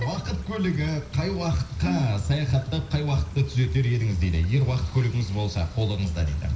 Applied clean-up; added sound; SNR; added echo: none; Stream / Trickle, dribble; 18 dB; reverberation time 0.5 s.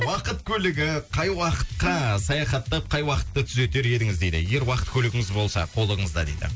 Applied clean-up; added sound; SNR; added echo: none; none; none; none.